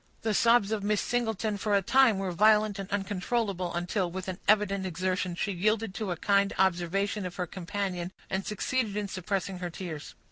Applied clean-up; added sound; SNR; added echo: none; none; none; none.